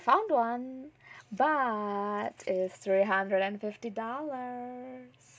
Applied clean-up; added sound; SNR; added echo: none; none; none; none.